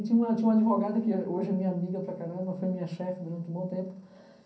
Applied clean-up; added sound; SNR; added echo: none; none; none; reverberation time 0.6 s.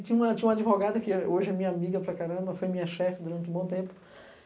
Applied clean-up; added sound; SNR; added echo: none; none; none; none.